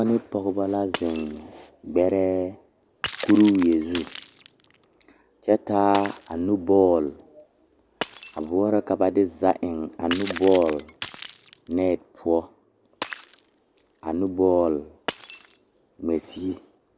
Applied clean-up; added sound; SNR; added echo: none; Shatter; 14 dB; none.